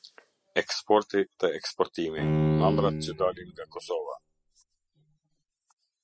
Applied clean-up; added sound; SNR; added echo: classical method spectral subtraction.